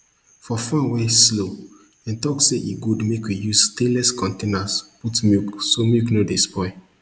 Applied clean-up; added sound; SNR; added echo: none; none; none; none.